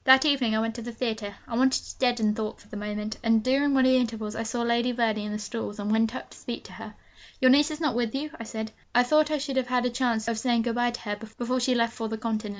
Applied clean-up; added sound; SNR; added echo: none; none; none; none.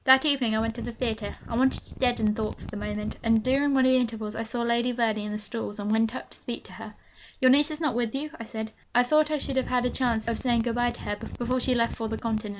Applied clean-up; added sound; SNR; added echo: none; Mechanisms; 11 dB; none.